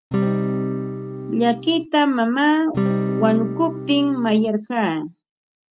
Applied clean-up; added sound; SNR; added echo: none; Acoustic guitar / Strum; 3 dB; none.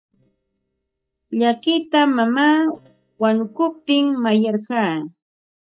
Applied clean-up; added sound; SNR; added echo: neural mask model DeepFilterNet 3.